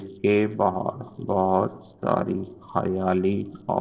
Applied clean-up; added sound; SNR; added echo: neural separator model SepFormer DNS4.